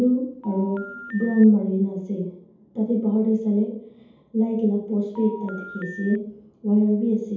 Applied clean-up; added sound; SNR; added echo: none; Telephone; 17 dB; reverberation time 0.7 s.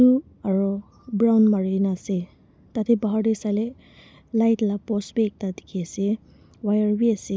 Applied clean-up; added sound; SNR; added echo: none; none; none; none.